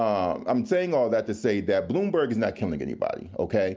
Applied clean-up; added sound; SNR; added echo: none; none; none; none.